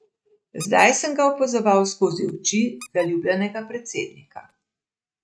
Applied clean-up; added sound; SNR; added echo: neural mask model RNNoise.